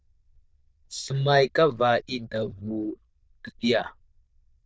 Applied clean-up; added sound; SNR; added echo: neural diffusion model UNIVERSE++.